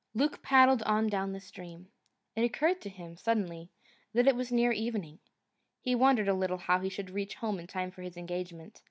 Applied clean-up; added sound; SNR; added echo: none; none; none; none.